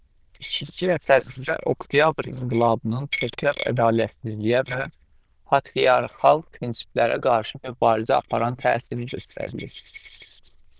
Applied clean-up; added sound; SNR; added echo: neural diffusion model UNIVERSE++.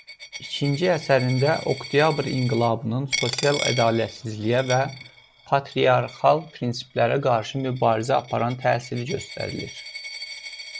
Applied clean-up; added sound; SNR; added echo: none; Coin (dropping); 12 dB; none.